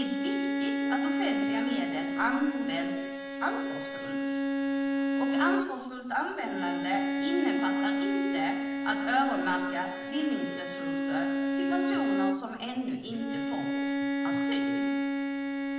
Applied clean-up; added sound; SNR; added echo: none; Bowed string instrument; -4 dB; reverberation time 1.0 s.